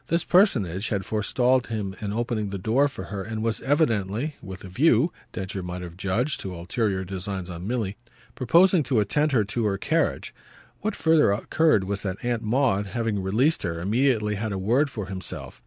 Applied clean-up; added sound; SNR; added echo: none; none; none; none.